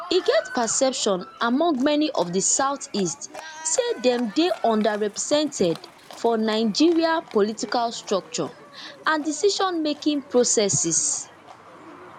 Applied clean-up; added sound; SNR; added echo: none; Livestock, farm animals, working animals; 19 dB; none.